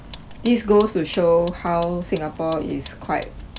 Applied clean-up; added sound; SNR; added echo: none; Vehicle; 17 dB; none.